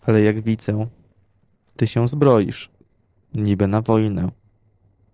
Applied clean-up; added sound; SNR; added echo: neural separator model SepFormer DNS4.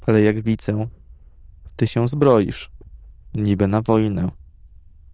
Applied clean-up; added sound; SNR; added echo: neural diffusion model UNIVERSE++.